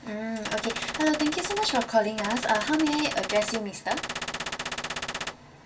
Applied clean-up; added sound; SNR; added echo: none; Gunshot, gunfire; 5 dB; reverberation time 0.2 s.